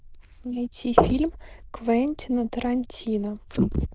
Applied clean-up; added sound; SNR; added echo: neural diffusion model UNIVERSE++.